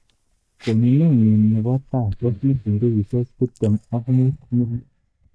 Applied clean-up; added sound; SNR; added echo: neural mask model DeepFilterNet 3.